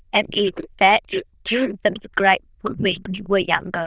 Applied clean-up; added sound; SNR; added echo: neural diffusion model UNIVERSE++.